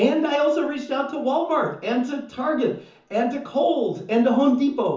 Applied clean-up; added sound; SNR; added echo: none; none; none; reverberation time 0.6 s.